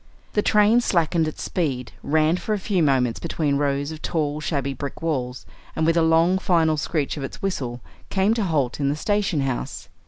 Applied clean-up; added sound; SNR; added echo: none; none; none; none.